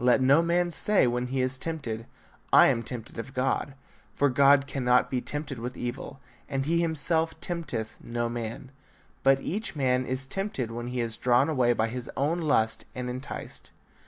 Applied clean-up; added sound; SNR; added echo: none; none; none; none.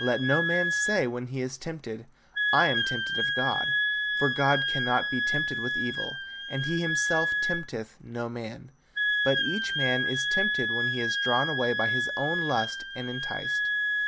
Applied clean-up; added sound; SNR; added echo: none; Wind instrument, woodwind instrument; -2 dB; none.